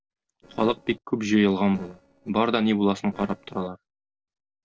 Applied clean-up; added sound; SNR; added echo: neural separator model SepFormer DNS4.